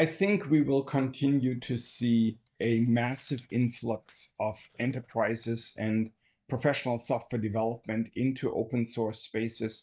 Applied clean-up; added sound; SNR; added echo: neural mask model DeepFilterNet 3.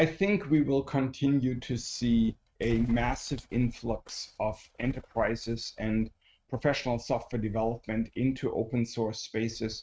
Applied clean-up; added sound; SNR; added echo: neural mask model RNNoise.